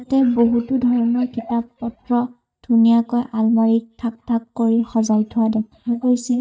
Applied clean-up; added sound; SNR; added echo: neural mask model DeepFilterNet 3.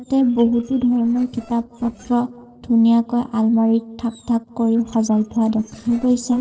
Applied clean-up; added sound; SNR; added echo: neural separator model SepFormer DNS4.